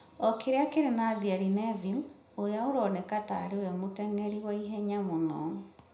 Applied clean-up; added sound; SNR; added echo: none; none; none; reverberation time 0.4 s.